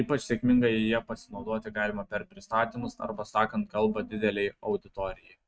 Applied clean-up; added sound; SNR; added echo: neural mask model RNNoise.